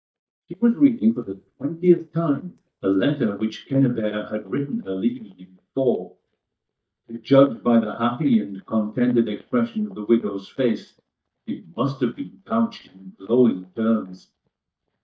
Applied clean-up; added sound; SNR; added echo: neural mask model DeepFilterNet 3.